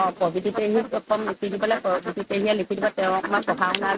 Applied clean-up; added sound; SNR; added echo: neural mask model RNNoise.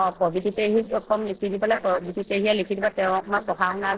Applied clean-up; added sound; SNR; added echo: neural separator model SepFormer DNS4.